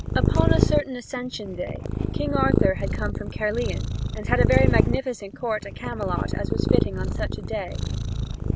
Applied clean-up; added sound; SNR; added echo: none; Purr; -4 dB; none.